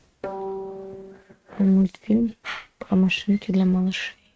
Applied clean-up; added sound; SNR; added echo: neural mask model RNNoise.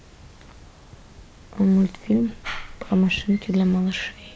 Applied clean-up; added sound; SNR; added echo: none; none; none; none.